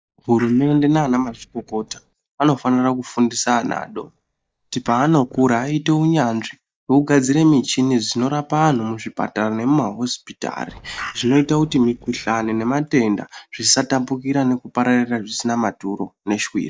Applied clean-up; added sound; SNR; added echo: neural mask model DeepFilterNet 3.